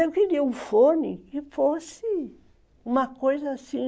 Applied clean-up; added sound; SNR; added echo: none; none; none; none.